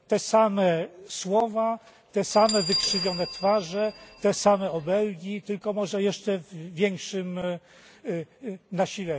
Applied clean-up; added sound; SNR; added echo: none; Bell; 12 dB; none.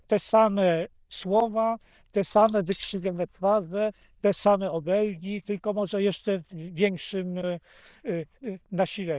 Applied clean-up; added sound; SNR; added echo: neural diffusion model UNIVERSE++.